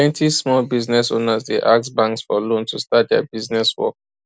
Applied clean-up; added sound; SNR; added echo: none; none; none; none.